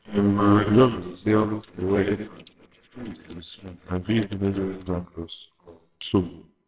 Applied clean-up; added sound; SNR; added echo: neural separator model SepFormer WHAMR!.